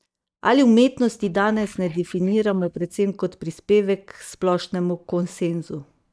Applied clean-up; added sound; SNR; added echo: neural mask model DeepFilterNet 3.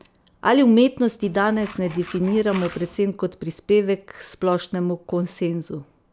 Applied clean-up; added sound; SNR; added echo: none; Tools; 18 dB; none.